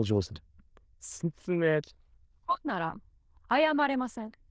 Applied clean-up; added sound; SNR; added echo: neural diffusion model UNIVERSE++.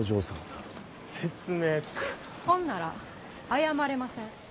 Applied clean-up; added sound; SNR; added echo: none; Train; 17 dB; none.